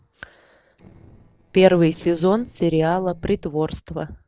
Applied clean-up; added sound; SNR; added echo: neural separator model SepFormer DNS4.